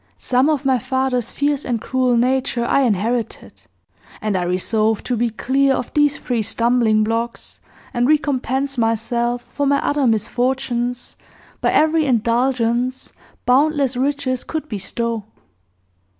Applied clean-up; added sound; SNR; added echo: none; none; none; none.